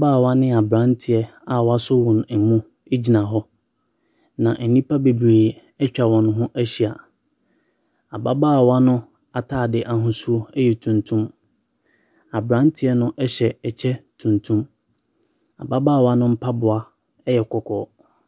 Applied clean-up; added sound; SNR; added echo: none; none; none; none.